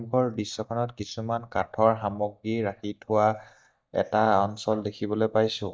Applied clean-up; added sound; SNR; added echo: neural mask model DeepFilterNet 3.